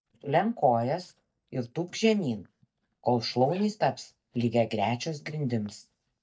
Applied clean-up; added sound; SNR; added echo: neural mask model DeepFilterNet 3.